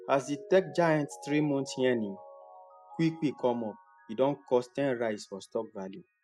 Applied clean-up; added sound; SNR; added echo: none; Mallet percussion; 19 dB; none.